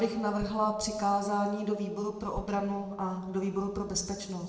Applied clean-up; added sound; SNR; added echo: neural separator model SepFormer DNS4.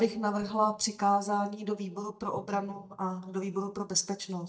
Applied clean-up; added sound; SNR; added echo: neural mask model DeepFilterNet 3.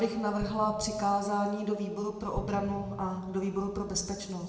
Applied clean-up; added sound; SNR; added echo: none; Explosion; 13 dB; reverberation time 1.1 s.